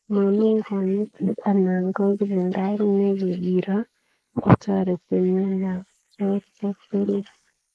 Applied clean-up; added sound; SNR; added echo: neural mask model Resemble Enhance denoiser.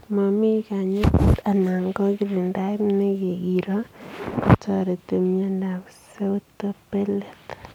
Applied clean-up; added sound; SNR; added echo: none; none; none; none.